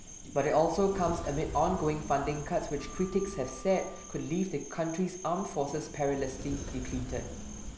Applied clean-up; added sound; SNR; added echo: none; Cricket + Sliding door; 10 dB; none.